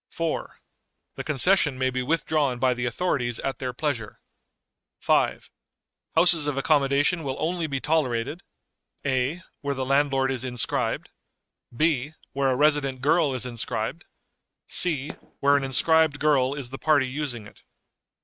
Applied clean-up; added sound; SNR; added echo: neural mask model RNNoise.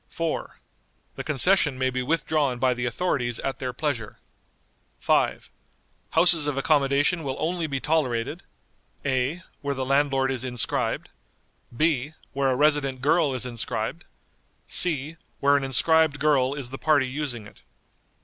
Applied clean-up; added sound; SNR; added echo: none; none; none; none.